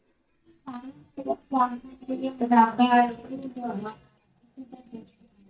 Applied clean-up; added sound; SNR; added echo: neural mask model DeepFilterNet 3.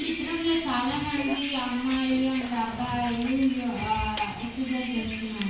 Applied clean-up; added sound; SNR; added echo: none; Bus; 11 dB; reverberation time 0.6 s.